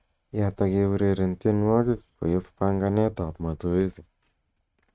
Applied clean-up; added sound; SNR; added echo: neural mask model RNNoise.